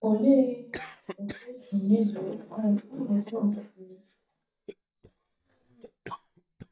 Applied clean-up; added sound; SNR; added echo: neural mask model DeepFilterNet 3.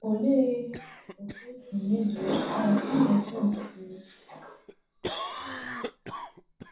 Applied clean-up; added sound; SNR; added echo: none; Cough; 12 dB; reverberation time 0.7 s.